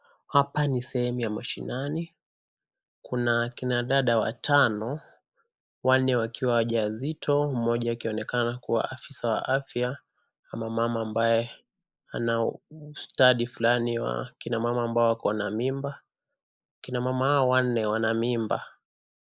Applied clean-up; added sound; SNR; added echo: neural mask model Resemble Enhance denoiser.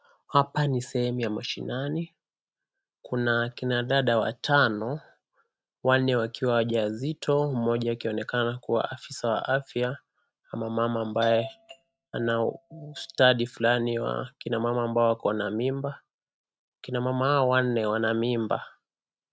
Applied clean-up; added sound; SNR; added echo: neural mask model RNNoise.